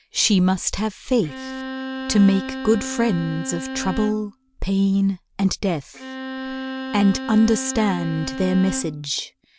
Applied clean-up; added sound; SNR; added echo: none; Bowed string instrument; 9 dB; none.